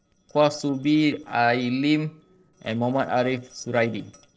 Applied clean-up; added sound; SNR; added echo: neural separator model SepFormer DNS4.